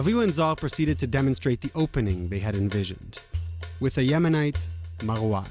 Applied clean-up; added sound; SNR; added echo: none; none; none; none.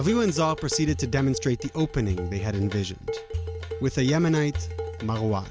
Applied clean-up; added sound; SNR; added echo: none; Dishes, pots, and pans; 13 dB; none.